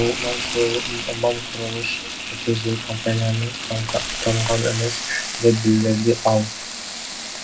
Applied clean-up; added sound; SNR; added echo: none; Frying (food); 6 dB; reverberation time 0.3 s.